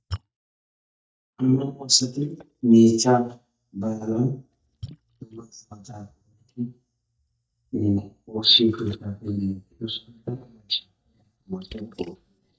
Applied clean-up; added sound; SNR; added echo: neural mask model DeepFilterNet 3.